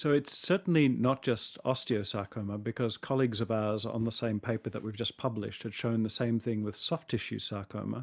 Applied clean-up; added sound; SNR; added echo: none; none; none; none.